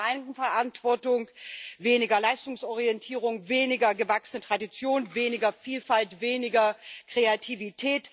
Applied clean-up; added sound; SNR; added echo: none; none; none; none.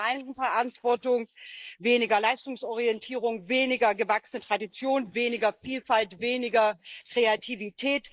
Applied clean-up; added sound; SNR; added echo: neural mask model Resemble Enhance denoiser.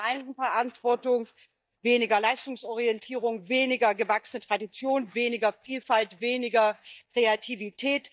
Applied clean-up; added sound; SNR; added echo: neural mask model DeepFilterNet 3.